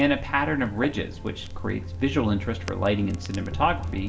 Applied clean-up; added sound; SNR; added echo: none; Crackle; 14 dB; reverberation time 0.7 s.